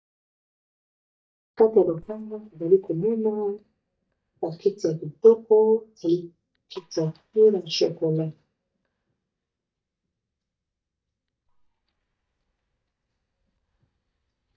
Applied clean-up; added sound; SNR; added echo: neural mask model DeepFilterNet 3.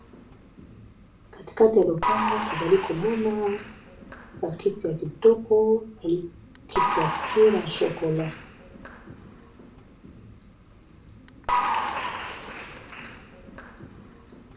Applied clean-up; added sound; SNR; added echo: none; Applause / Crowd; 6 dB; reverberation time 0.3 s.